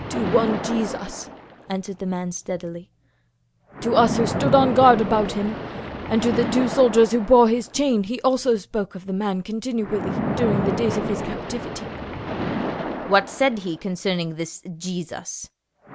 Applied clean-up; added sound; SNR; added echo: none; Splash, splatter; 7 dB; none.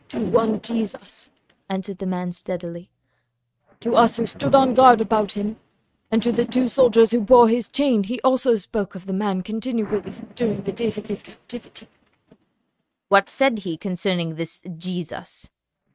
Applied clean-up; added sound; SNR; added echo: neural mask model RNNoise.